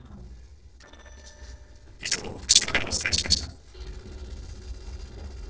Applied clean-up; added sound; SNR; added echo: neural separator model SepFormer DNS4.